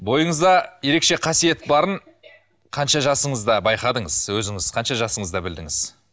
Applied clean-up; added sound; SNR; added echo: none; none; none; none.